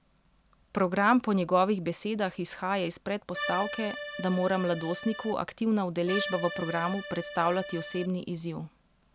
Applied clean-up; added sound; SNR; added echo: none; Accordion; 7 dB; none.